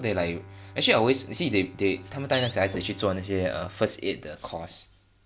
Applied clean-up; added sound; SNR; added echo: none; Animal + Bowed string instrument; 16 dB; none.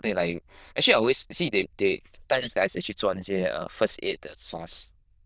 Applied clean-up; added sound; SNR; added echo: neural diffusion model UNIVERSE++.